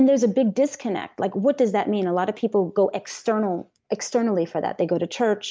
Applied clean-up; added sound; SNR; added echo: none; none; none; none.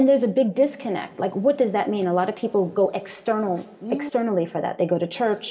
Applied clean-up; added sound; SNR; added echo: none; Bird; 17 dB; reverberation time 1.5 s.